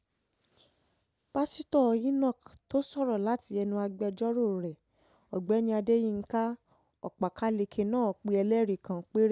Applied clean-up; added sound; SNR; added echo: none; none; none; none.